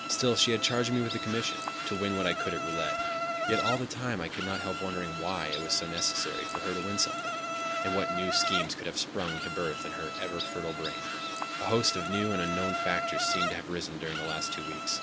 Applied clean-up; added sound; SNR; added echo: none; Insect; 1 dB; none.